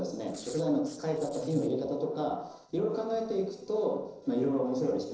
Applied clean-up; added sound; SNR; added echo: neural separator model SepFormer DNS4.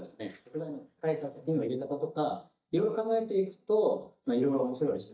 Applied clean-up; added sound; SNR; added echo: neural mask model DeepFilterNet 3.